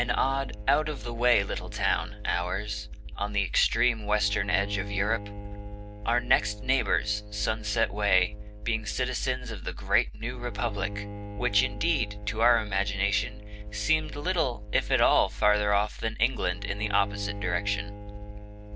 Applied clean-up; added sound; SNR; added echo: none; Bowed string instrument; 14 dB; none.